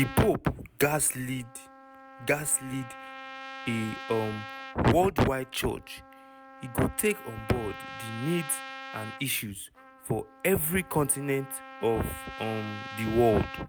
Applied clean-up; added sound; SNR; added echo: none; Trumpet; 14 dB; none.